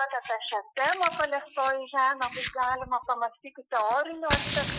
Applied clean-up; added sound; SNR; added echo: classical method Wiener filter.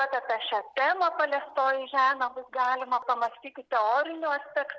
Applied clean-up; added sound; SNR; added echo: none; none; none; none.